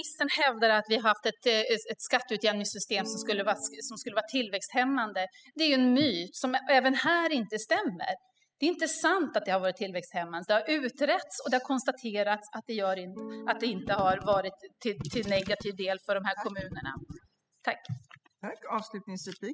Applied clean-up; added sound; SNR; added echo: classical method spectral subtraction.